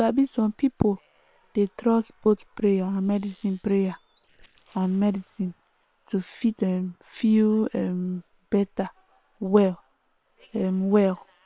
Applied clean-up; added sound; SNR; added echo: neural separator model SepFormer WHAM!.